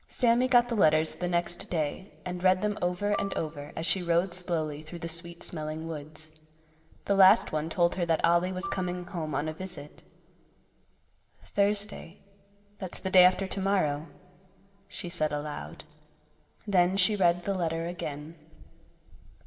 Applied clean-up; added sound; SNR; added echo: none; Marimba, xylophone; 16 dB; reverberation time 1.5 s.